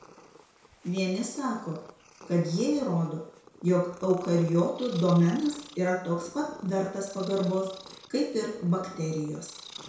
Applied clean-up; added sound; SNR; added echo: none; Purr; 20 dB; reverberation time 0.5 s.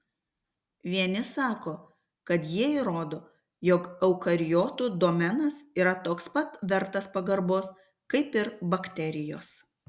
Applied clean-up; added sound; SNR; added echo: none; none; none; none.